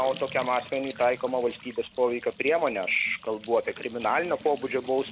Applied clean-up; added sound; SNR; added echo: none; Trickle, dribble / Bathtub (filling or washing) / Sink (filling or washing) / Gurgling / Splash, splatter; 14 dB; none.